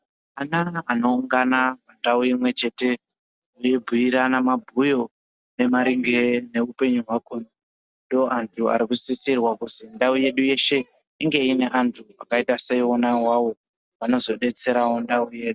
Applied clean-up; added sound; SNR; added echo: none; none; none; none.